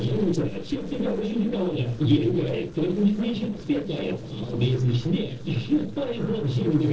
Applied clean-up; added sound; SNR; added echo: neural separator model SepFormer DNS4.